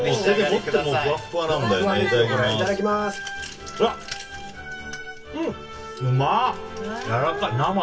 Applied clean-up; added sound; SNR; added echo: none; none; none; reverberation time 0.1 s.